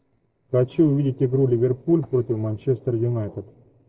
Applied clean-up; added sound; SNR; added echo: neural separator model SepFormer DNS4.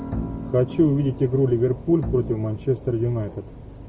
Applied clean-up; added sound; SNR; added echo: none; Piano + Bowed string instrument; 12 dB; none.